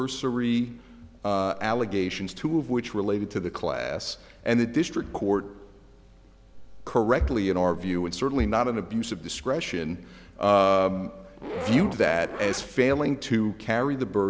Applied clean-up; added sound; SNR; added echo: none; Zipper (clothing); 10 dB; none.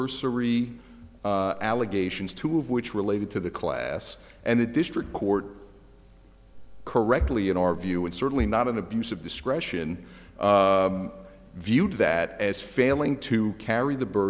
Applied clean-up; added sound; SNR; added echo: none; none; none; none.